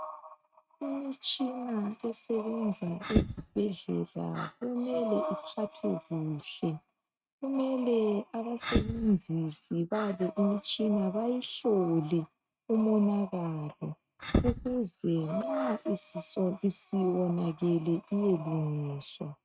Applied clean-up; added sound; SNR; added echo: neural mask model RNNoise.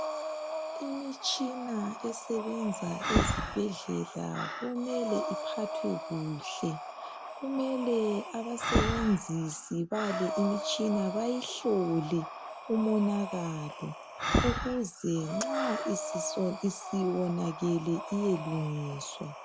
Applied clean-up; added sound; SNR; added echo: none; Breathing + Breathing; 3 dB; none.